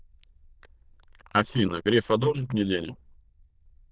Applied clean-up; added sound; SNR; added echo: neural diffusion model UNIVERSE++.